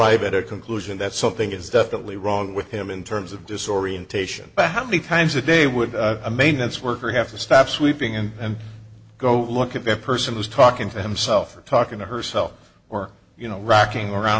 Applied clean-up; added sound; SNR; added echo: none; none; none; none.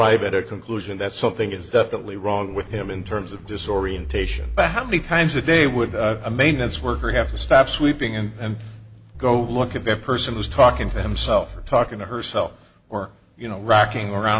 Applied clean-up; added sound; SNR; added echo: none; Zipper (clothing); 9 dB; none.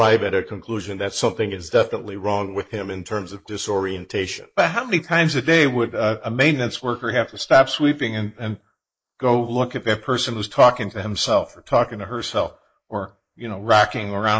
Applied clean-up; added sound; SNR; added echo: neural mask model Resemble Enhance denoiser.